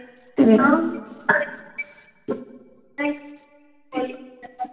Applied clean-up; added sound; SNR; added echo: none; none; none; reverberation time 1.7 s.